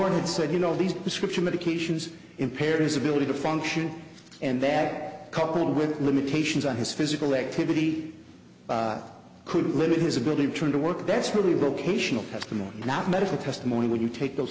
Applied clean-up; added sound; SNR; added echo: none; none; none; none.